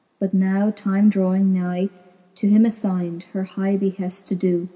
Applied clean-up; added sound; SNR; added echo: none; none; none; none.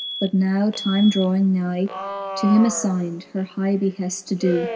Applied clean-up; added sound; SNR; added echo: none; Alarm; 12 dB; none.